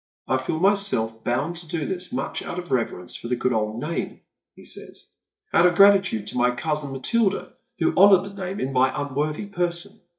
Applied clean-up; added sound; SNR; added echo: neural mask model DeepFilterNet 3.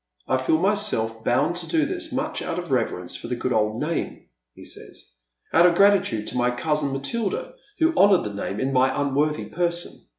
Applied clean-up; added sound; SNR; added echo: none; none; none; none.